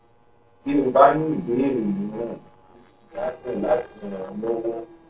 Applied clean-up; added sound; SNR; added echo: neural separator model SepFormer DNS4.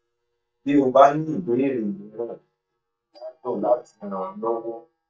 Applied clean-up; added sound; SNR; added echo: neural mask model DeepFilterNet 3.